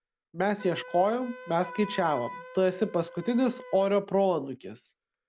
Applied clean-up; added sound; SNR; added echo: none; Wind instrument, woodwind instrument; 17 dB; none.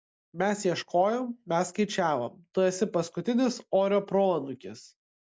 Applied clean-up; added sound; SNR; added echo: none; none; none; none.